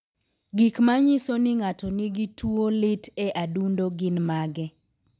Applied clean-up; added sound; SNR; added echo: none; none; none; none.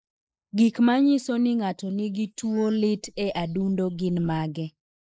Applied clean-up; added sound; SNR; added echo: neural mask model Resemble Enhance denoiser.